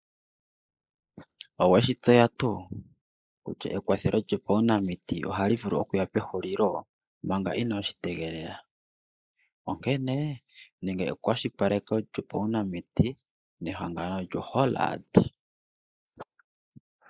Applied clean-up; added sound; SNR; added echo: neural mask model Resemble Enhance denoiser.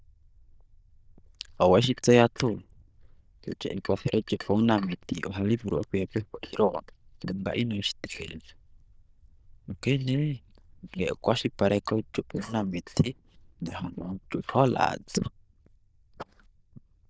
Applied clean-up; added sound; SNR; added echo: neural diffusion model UNIVERSE++.